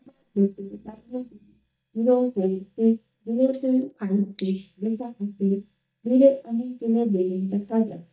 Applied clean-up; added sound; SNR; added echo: neural mask model DeepFilterNet 3.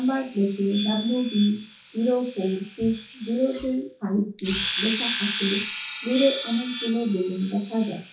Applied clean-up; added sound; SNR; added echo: classical method WPE with log-MMSE.